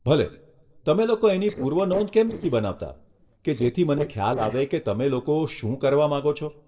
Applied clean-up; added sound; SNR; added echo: neural separator model SepFormer DNS4.